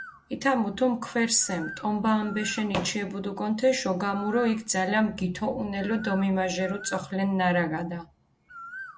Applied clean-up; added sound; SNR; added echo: none; Bird; 18 dB; none.